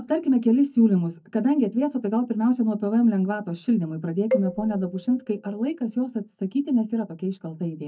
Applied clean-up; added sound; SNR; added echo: neural mask model DeepFilterNet 3.